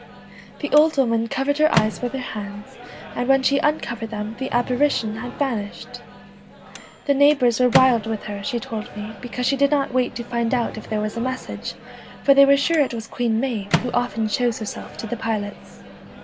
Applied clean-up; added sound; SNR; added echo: none; Microwave oven; 11 dB; none.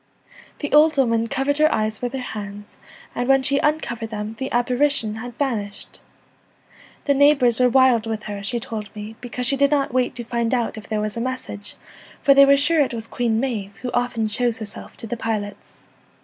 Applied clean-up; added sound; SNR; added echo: none; none; none; none.